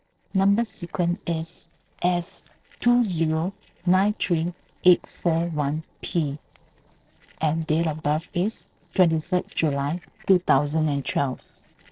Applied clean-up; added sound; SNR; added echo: neural separator model SepFormer DNS4.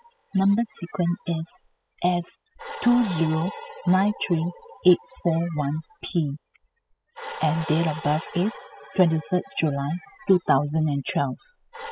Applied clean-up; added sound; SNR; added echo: classical method spectral subtraction.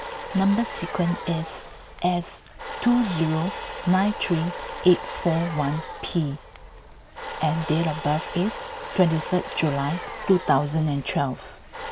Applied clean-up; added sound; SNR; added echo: none; Domestic sounds, home sounds; 11 dB; none.